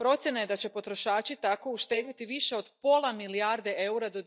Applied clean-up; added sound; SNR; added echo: neural mask model DeepFilterNet 3.